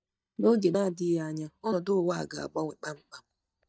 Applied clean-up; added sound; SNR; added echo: neural mask model DeepFilterNet 3.